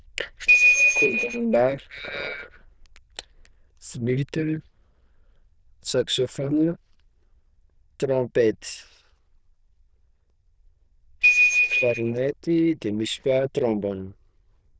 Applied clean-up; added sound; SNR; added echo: neural diffusion model UNIVERSE++.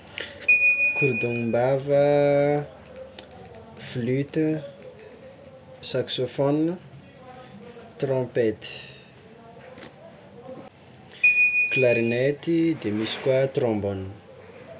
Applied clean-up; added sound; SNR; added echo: none; Ringtone / Bell; -5 dB; none.